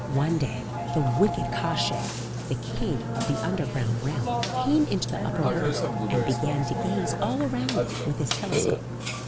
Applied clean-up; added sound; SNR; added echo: none; Burping, eructation; 0 dB; none.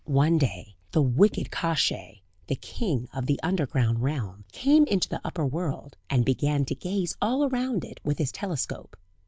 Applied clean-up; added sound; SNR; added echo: none; none; none; none.